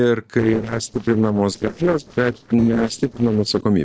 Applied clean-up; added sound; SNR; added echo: neural separator model SepFormer DNS4.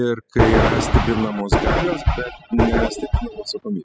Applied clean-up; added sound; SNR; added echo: classical method spectral subtraction.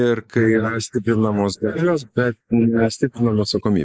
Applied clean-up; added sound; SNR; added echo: neural mask model Resemble Enhance denoiser.